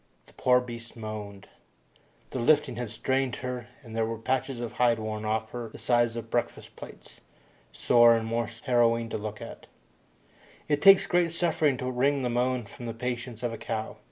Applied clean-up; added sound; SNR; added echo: none; none; none; none.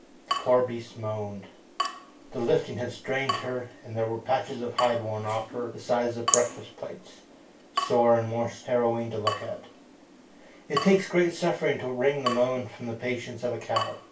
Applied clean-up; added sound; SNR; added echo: none; Drip / Water tap, faucet; 8 dB; reverberation time 0.2 s.